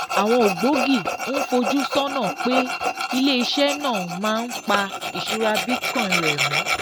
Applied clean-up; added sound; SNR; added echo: none; Tools; 2 dB; none.